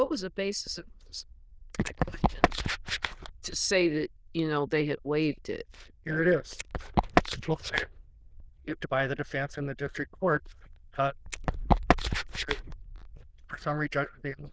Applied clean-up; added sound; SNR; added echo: neural diffusion model UNIVERSE++.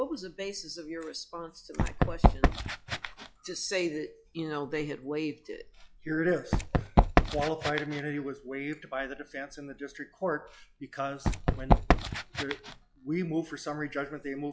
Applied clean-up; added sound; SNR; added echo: classical method log-MMSE.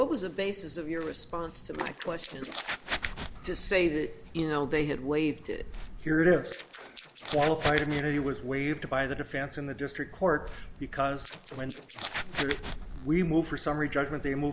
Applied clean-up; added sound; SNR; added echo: neural mask model Resemble Enhance denoiser.